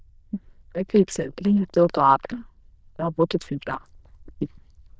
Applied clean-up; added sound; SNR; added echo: neural diffusion model UNIVERSE++.